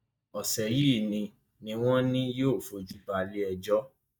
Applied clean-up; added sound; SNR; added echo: neural mask model DeepFilterNet 3.